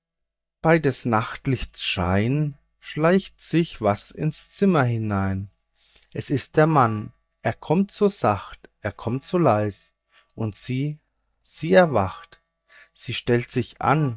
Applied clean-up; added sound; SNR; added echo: neural mask model DeepFilterNet 3.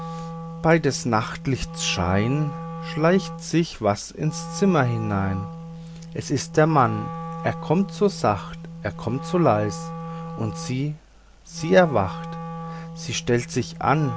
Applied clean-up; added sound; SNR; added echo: none; Wind instrument, woodwind instrument; 10 dB; none.